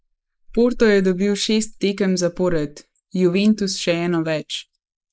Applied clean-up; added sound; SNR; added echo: neural mask model Resemble Enhance denoiser.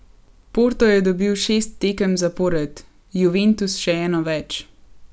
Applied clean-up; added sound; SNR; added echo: none; none; none; none.